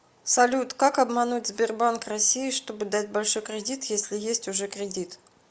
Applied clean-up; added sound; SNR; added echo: none; none; none; none.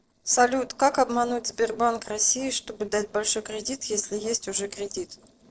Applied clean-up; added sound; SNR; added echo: neural separator model SepFormer DNS4.